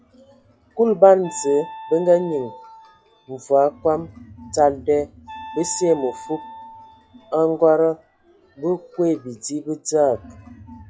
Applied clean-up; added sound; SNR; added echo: classical method log-MMSE.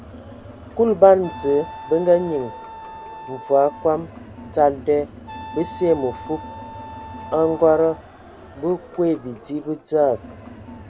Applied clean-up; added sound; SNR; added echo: none; Crowd + Wind instrument, woodwind instrument; 15 dB; none.